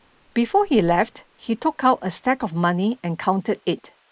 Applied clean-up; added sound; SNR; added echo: neural mask model Resemble Enhance denoiser.